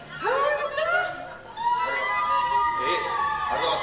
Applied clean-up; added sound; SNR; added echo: none; Harmonica; 12 dB; reverberation time 1.0 s.